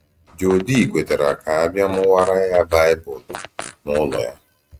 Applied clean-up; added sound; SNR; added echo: neural mask model RNNoise.